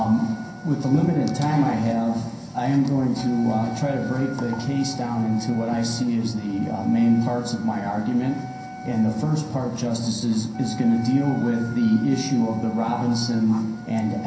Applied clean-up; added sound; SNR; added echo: none; Wind instrument, woodwind instrument; 17 dB; reverberation time 0.3 s.